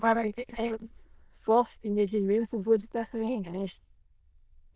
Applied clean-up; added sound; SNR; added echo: neural diffusion model UNIVERSE++.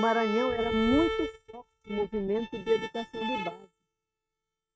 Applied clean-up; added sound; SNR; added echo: neural mask model RNNoise.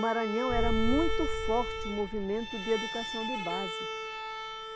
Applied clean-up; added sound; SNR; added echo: none; Bowed string instrument + Boom; 0 dB; none.